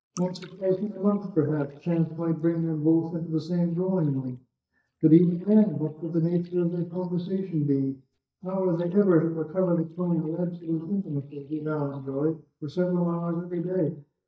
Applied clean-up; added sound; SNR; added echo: neural mask model DeepFilterNet 3.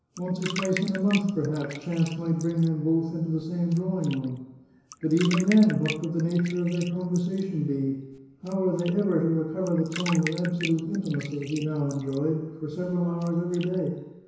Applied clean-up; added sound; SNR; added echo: none; Bathtub (filling or washing); 15 dB; reverberation time 1.0 s.